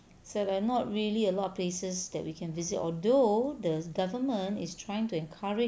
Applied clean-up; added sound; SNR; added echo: none; none; none; none.